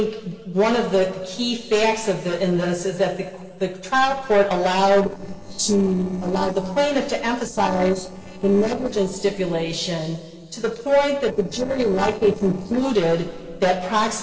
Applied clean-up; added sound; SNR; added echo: neural separator model SepFormer DNS4.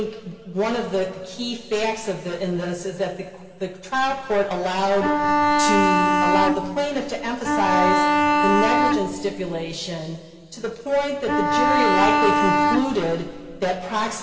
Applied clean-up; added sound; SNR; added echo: none; Bowed string instrument; -5 dB; reverberation time 2.1 s.